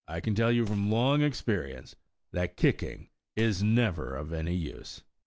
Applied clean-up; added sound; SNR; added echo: none; Gunshot, gunfire; 20 dB; none.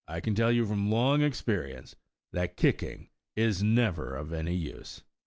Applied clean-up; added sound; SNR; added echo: none; none; none; none.